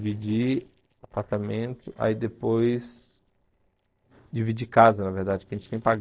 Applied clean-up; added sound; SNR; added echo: neural separator model SepFormer DNS4.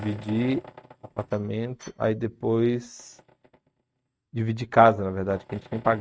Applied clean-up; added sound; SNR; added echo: neural mask model RNNoise.